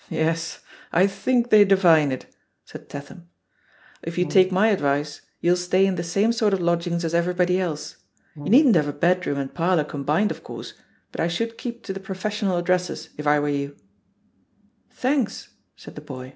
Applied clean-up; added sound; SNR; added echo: none; Brass instrument; 13 dB; none.